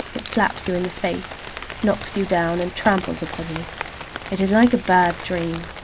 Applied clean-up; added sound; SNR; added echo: none; Rain; 12 dB; none.